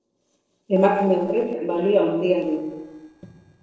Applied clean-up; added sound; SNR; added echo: neural separator model SepFormer DNS4.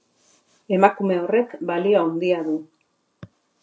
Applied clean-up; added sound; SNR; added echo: none; none; none; none.